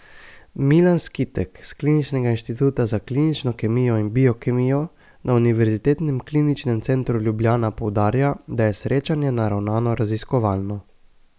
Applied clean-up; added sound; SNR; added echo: none; none; none; none.